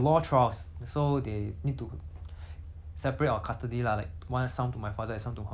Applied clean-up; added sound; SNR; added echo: none; none; none; none.